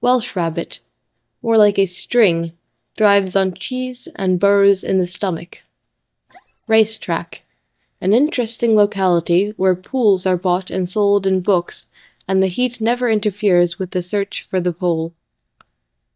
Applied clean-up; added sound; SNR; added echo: neural mask model DeepFilterNet 3.